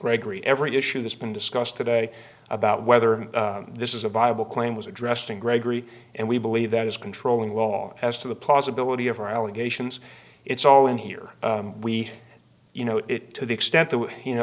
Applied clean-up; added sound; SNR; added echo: none; none; none; none.